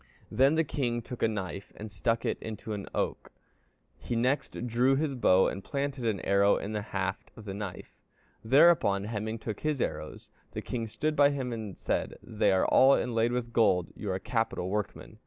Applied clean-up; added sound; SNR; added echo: none; none; none; none.